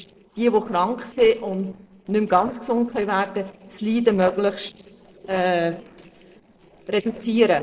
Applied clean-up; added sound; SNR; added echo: neural separator model SepFormer DNS4.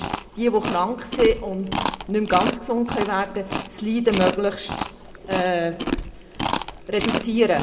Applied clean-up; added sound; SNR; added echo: none; Chewing, mastication; 5 dB; reverberation time 0.4 s.